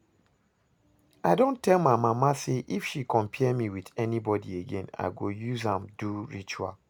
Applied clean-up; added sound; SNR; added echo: none; none; none; none.